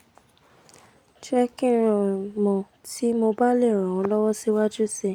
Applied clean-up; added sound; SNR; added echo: none; none; none; none.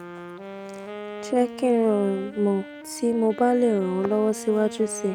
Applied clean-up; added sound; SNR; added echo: none; Wind instrument, woodwind instrument; 13 dB; none.